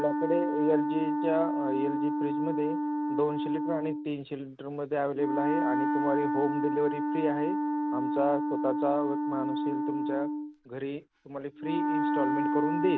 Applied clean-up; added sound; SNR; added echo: none; Wind instrument, woodwind instrument; -2 dB; none.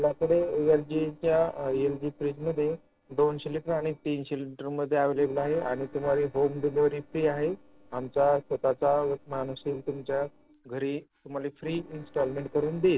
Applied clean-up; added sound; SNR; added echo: neural separator model SepFormer DNS4.